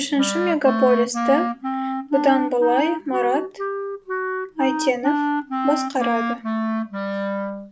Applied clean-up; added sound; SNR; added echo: none; Wind instrument, woodwind instrument; 2 dB; none.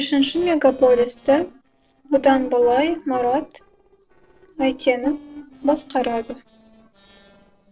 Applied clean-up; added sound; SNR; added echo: neural separator model SepFormer DNS4.